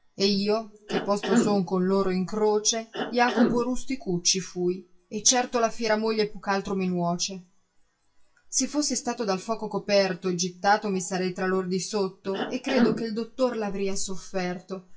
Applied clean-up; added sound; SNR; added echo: classical method WPE with log-MMSE.